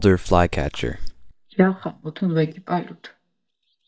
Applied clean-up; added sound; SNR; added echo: neural mask model DeepFilterNet 3.